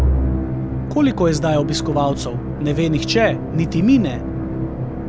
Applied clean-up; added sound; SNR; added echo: none; Musical instrument; 2 dB; none.